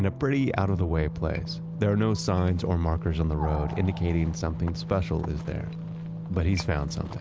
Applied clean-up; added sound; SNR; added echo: none; Animal; 14 dB; none.